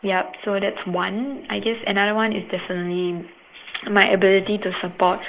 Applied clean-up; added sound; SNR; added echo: neural mask model Resemble Enhance denoiser.